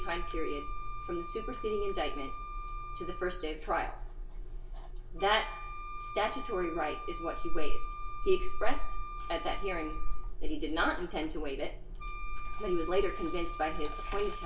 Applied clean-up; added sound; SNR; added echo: none; Wind instrument, woodwind instrument; 15 dB; reverberation time 0.2 s.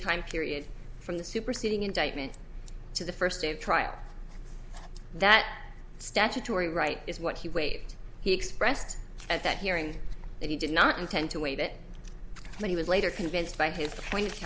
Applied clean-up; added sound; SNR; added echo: none; none; none; none.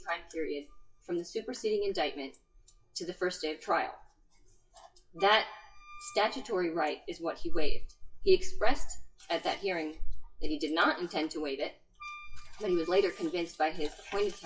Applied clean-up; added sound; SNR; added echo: classical method WPE with log-MMSE.